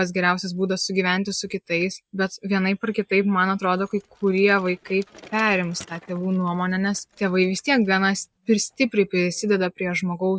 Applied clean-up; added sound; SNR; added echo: neural mask model RNNoise.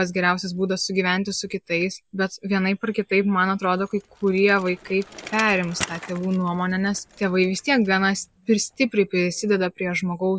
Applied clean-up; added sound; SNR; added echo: none; Bicycle; 20 dB; none.